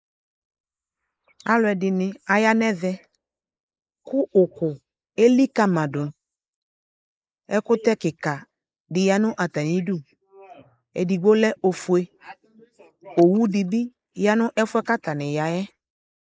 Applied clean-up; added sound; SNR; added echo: neural mask model Resemble Enhance denoiser.